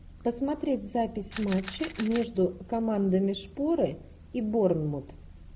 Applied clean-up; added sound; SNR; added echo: none; Camera; 15 dB; none.